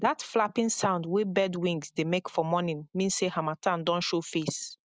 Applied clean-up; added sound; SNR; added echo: none; none; none; none.